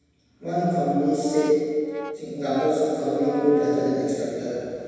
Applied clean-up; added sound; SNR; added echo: none; Brass instrument; 13 dB; reverberation time 2.1 s.